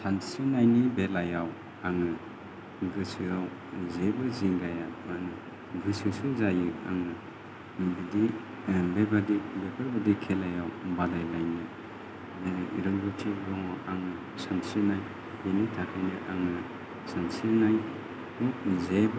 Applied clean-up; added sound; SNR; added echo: none; none; none; none.